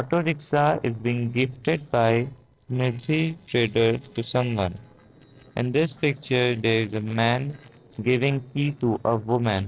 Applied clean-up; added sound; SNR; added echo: neural separator model SepFormer DNS4.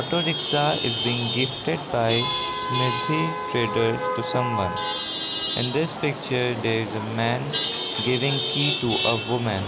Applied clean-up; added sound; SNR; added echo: none; Chatter / Traffic noise, roadway noise / Vehicle horn, car horn, honking / Engine; 2 dB; none.